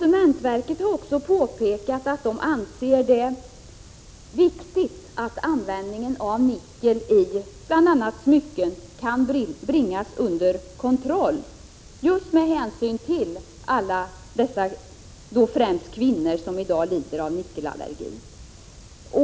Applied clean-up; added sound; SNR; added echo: none; none; none; none.